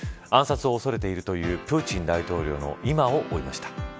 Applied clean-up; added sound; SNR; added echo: none; none; none; none.